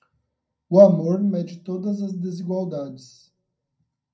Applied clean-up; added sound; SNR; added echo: none; none; none; reverberation time 0.3 s.